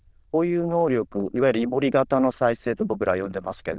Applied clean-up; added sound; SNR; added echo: neural diffusion model UNIVERSE++.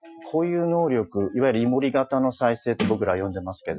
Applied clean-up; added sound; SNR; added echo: classical method Wiener filter.